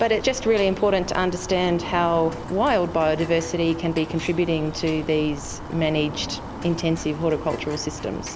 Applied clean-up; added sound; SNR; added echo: none; Bird; 11 dB; none.